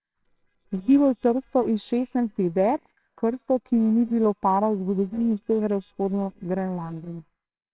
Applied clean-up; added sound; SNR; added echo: neural separator model SepFormer WHAMR!.